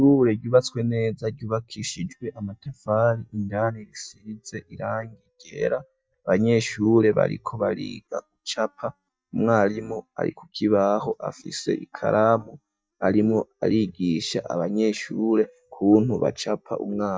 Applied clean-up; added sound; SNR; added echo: neural mask model DeepFilterNet 3.